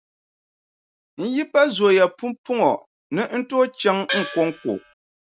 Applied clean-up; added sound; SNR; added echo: none; Gong; 7 dB; none.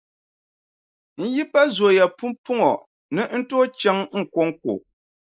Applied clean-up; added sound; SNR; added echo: neural mask model Resemble Enhance denoiser.